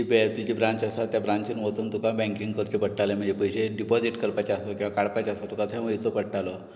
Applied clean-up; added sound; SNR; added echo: none; none; none; none.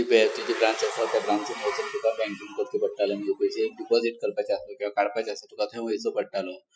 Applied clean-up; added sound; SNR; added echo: classical method Wiener filter.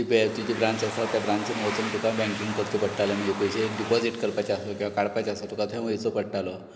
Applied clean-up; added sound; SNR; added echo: none; Domestic sounds, home sounds; 10 dB; none.